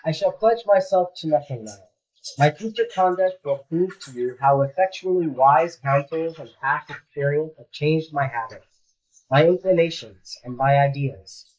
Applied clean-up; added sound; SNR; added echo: neural mask model Resemble Enhance denoiser.